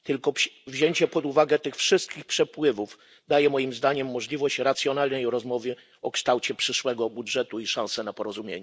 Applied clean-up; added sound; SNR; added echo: none; none; none; none.